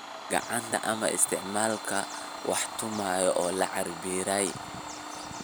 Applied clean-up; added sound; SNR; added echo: none; Domestic sounds, home sounds; 9 dB; none.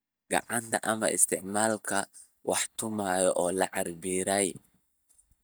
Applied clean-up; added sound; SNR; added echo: neural mask model DeepFilterNet 3.